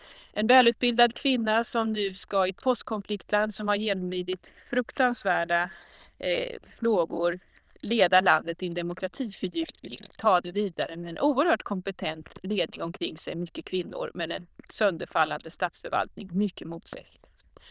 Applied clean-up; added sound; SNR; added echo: neural diffusion model UNIVERSE++.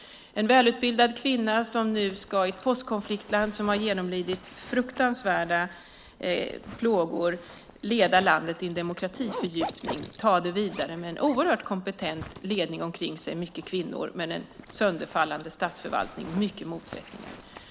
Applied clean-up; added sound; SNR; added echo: none; Zipper (clothing); 17 dB; none.